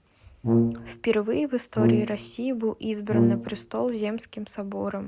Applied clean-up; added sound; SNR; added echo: none; Brass instrument; -4 dB; none.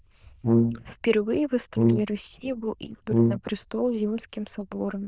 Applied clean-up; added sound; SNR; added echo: neural diffusion model UNIVERSE++.